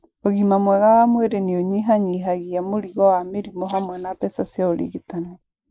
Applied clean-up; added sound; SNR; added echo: neural mask model Resemble Enhance denoiser.